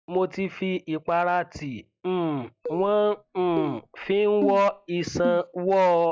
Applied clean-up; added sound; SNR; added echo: classical method log-MMSE.